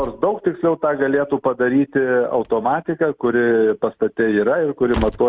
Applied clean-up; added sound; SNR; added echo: none; Slam; 19 dB; none.